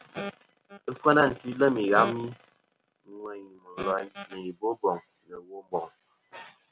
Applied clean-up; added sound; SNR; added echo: none; none; none; none.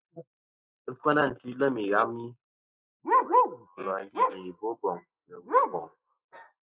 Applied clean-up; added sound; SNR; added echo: neural mask model Resemble Enhance denoiser.